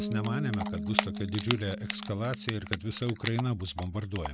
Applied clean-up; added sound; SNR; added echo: none; Typing + Bass guitar; 3 dB; none.